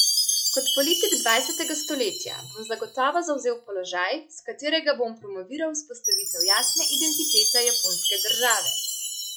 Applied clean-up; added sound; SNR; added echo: none; Chime; -2 dB; none.